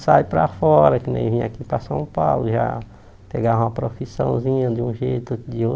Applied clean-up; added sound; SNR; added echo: none; none; none; none.